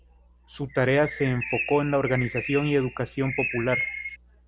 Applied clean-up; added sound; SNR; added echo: none; Bird; 8 dB; none.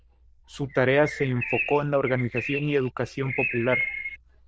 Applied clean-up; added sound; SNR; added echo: neural diffusion model UNIVERSE++.